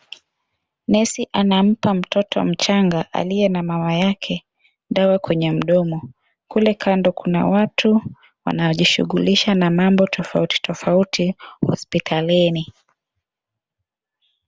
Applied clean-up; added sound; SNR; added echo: none; none; none; none.